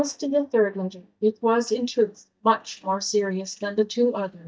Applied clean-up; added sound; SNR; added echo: neural mask model DeepFilterNet 3.